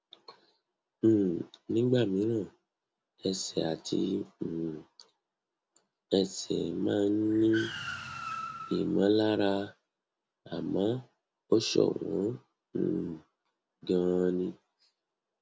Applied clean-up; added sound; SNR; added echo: none; Car; 10 dB; none.